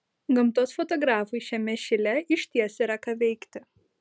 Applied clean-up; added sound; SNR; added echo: none; none; none; none.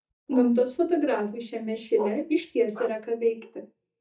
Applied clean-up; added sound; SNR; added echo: neural mask model DeepFilterNet 3.